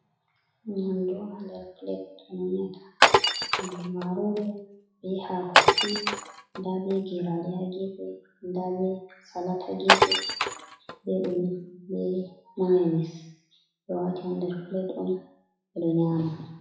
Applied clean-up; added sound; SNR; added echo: classical method WPE with log-MMSE.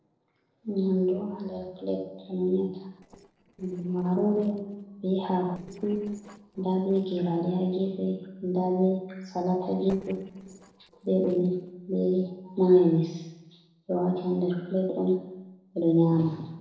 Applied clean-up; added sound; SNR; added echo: neural separator model SepFormer DNS4.